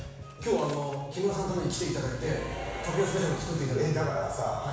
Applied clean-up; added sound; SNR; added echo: none; Slam / Engine starting; 15 dB; reverberation time 1.1 s.